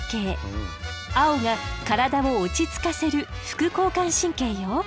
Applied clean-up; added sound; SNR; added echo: none; none; none; none.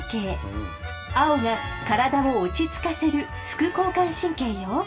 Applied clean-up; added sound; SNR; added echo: none; Wind instrument, woodwind instrument; 17 dB; reverberation time 0.2 s.